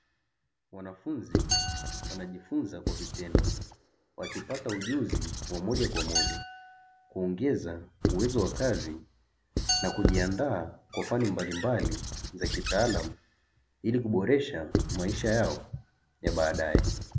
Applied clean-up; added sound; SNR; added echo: none; Glass + Squeak / Writing; 1 dB; none.